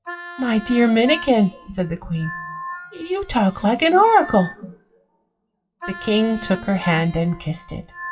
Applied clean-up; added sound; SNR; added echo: classical method WPE with log-MMSE.